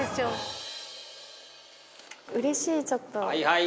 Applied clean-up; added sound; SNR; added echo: none; Crash cymbal; 14 dB; none.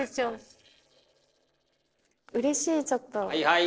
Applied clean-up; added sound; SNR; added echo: neural separator model SepFormer DNS4.